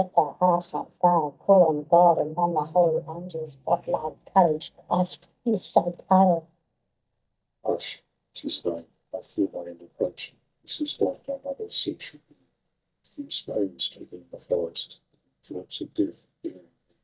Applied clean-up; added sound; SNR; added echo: neural mask model DeepFilterNet 3.